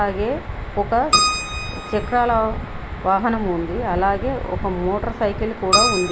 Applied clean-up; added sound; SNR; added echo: none; Keyboard (musical); 4 dB; none.